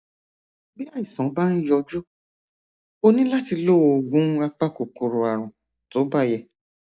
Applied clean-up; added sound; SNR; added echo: neural mask model DeepFilterNet 3.